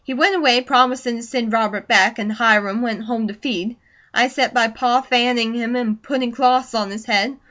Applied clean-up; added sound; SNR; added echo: none; none; none; none.